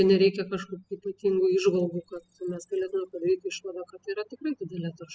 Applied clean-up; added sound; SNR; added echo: classical method spectral subtraction.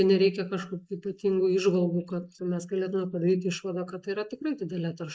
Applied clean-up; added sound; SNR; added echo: neural mask model Resemble Enhance denoiser.